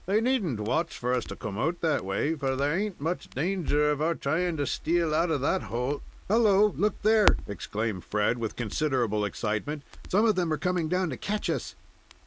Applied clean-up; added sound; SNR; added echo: none; Crackle; 10 dB; none.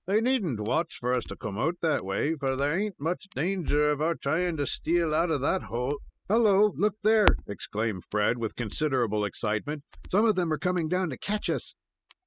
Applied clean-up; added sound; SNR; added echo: classical method spectral subtraction.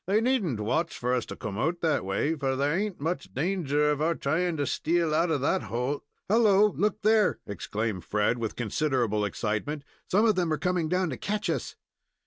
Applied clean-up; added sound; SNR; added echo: none; none; none; none.